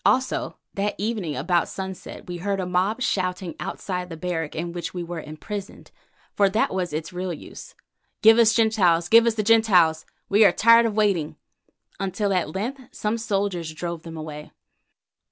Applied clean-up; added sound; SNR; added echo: none; none; none; none.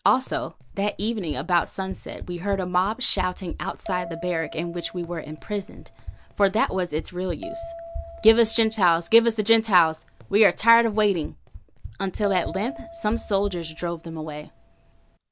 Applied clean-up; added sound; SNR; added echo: none; Bell + Run; 14 dB; none.